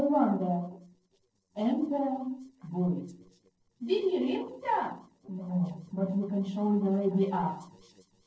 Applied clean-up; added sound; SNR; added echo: neural separator model SepFormer DNS4.